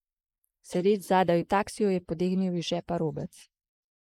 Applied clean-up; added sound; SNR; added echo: neural mask model Resemble Enhance denoiser.